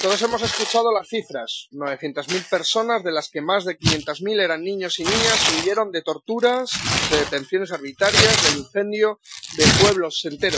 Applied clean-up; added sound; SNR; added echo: classical method Wiener filter.